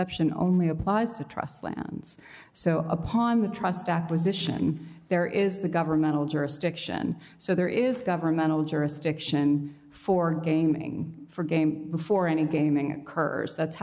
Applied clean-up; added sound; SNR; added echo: none; none; none; none.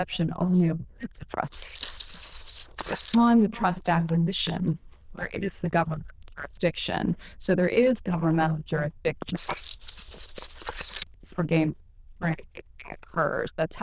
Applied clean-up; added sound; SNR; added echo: neural diffusion model UNIVERSE++.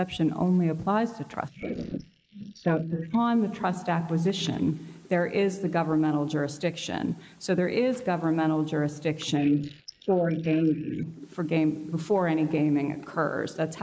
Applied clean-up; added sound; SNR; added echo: neural mask model Resemble Enhance denoiser.